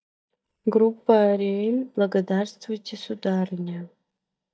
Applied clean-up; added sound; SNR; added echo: neural mask model DeepFilterNet 3.